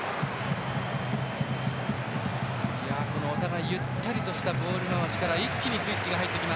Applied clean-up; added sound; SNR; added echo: none; Piano; 18 dB; none.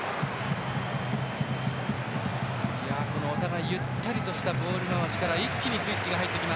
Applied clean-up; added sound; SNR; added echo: none; none; none; none.